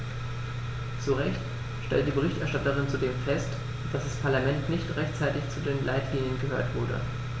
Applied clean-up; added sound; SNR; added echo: none; none; none; none.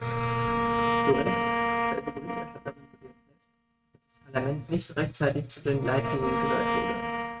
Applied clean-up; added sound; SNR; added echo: neural mask model RNNoise.